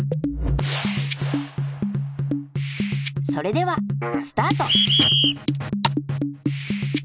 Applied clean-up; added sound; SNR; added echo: none; none; none; none.